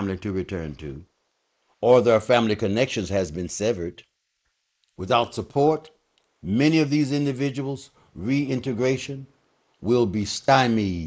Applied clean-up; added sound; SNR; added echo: neural mask model Resemble Enhance denoiser.